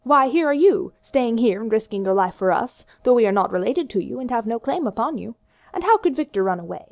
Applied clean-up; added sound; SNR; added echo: none; none; none; none.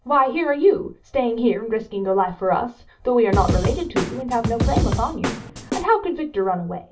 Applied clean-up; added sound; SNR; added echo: none; Snare drum / Drum kit; 1 dB; reverberation time 0.2 s.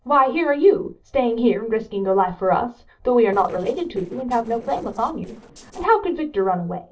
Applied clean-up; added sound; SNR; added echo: neural separator model SepFormer DNS4.